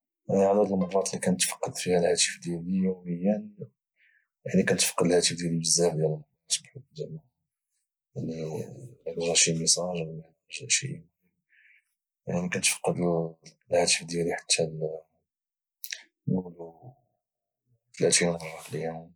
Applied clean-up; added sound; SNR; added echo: none; Bowed string instrument; 19 dB; none.